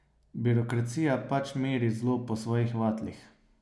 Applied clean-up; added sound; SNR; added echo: none; none; none; none.